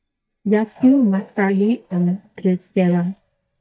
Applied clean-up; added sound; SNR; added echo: neural mask model DeepFilterNet 3.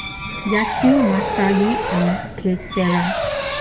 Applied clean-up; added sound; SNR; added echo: none; Drill; 4 dB; reverberation time 0.8 s.